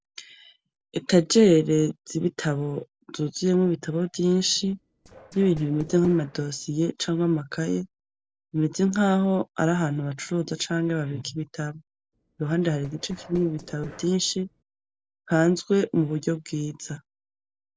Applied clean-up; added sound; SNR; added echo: neural separator model SepFormer DNS4.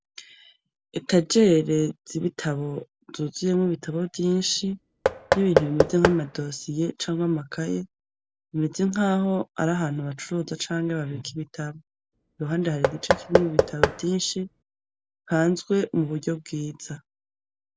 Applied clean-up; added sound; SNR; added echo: none; Knock / Wood; -1 dB; none.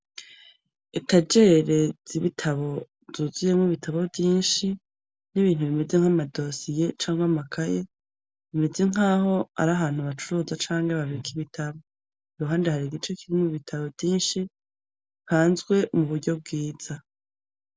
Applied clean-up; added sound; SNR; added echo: none; none; none; none.